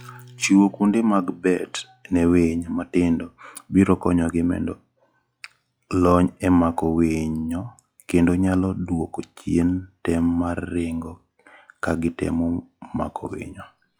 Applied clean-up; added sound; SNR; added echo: classical method log-MMSE.